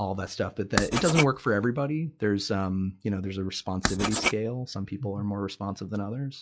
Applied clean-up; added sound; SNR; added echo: classical method log-MMSE.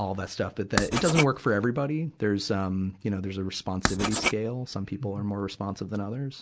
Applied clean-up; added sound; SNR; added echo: none; Writing; 3 dB; none.